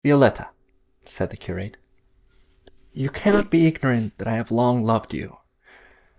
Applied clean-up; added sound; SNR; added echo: neural mask model DeepFilterNet 3.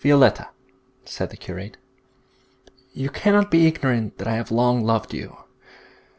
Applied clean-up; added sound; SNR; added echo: none; none; none; none.